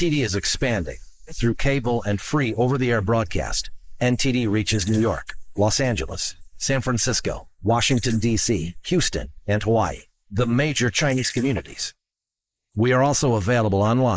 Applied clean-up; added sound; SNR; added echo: neural mask model Resemble Enhance denoiser.